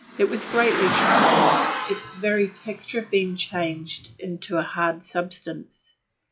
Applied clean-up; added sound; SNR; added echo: classical method log-MMSE.